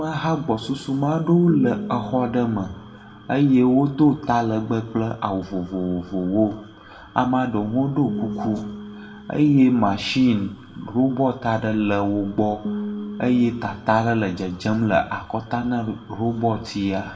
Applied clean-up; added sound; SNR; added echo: none; Piano; 14 dB; reverberation time 0.6 s.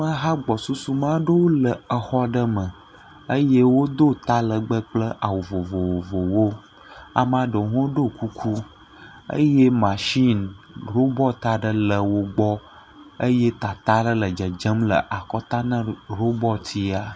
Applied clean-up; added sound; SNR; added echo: none; none; none; none.